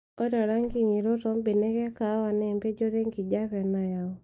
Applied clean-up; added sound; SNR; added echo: neural mask model DeepFilterNet 3.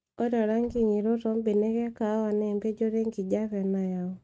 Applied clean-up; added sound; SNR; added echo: neural mask model RNNoise.